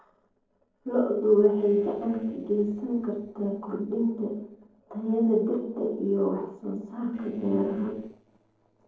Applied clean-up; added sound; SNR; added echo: neural separator model SepFormer DNS4.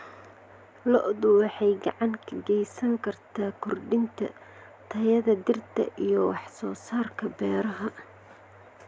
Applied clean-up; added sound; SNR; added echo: none; none; none; none.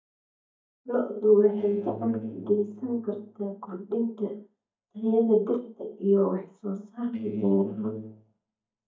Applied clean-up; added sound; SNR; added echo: neural mask model DeepFilterNet 3.